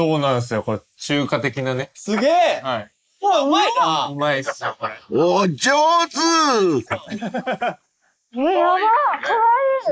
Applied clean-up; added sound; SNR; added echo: neural mask model Resemble Enhance denoiser.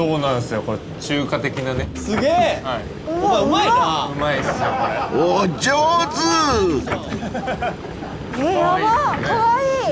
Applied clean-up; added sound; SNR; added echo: none; Subway, metro, underground; 10 dB; none.